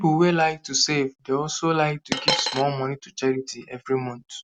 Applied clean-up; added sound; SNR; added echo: none; Coin (dropping); 0 dB; none.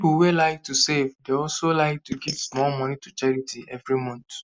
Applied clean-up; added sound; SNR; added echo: neural mask model Resemble Enhance denoiser.